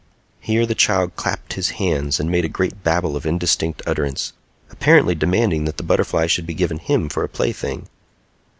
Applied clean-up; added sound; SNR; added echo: none; none; none; none.